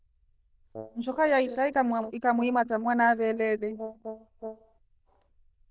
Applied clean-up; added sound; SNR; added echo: neural diffusion model UNIVERSE++.